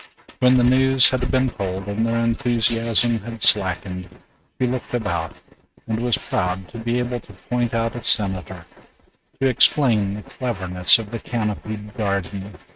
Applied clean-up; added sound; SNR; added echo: neural mask model RNNoise.